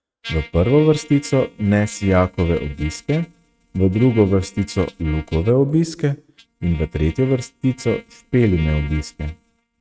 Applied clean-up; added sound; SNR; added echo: neural mask model RNNoise.